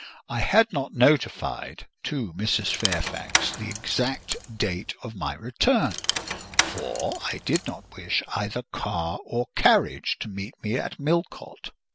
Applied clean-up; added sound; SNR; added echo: none; Rattle / Keys jangling; 4 dB; none.